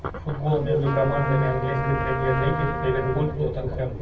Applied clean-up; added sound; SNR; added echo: none; Trumpet; 8 dB; reverberation time 1.9 s.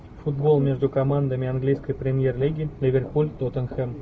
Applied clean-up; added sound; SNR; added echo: none; none; none; none.